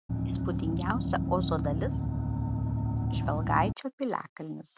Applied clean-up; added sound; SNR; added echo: none; Engine; -4 dB; none.